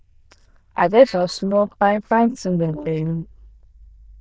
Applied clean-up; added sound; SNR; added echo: neural diffusion model UNIVERSE++.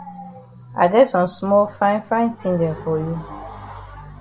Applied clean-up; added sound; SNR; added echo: none; none; none; none.